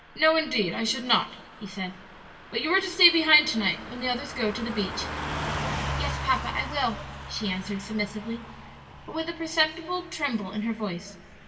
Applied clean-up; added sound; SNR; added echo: none; Car passing by / Truck; 9 dB; reverberation time 1.5 s.